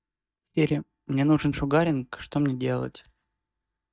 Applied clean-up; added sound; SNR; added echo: neural mask model DeepFilterNet 3.